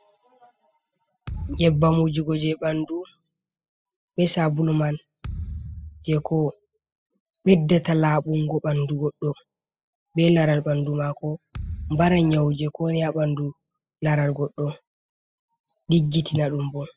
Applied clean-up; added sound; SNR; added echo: classical method spectral subtraction.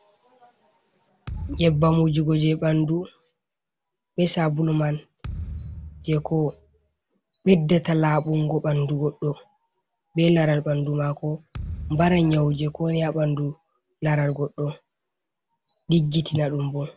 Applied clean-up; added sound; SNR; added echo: none; Thump, thud; 15 dB; none.